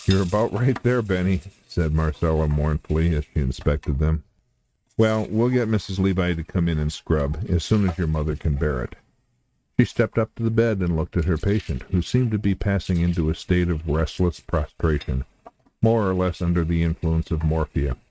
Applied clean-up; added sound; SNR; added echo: neural mask model RNNoise.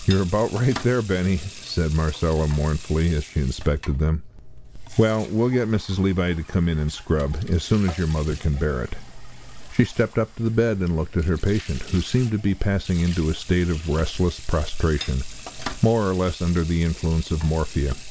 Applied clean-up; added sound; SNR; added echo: none; Sink (filling or washing) / Water tap, faucet; 19 dB; none.